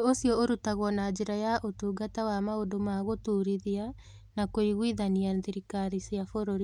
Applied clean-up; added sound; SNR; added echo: none; none; none; none.